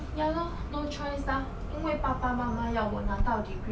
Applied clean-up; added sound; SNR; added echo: none; Bird vocalization, bird call, bird song; 6 dB; none.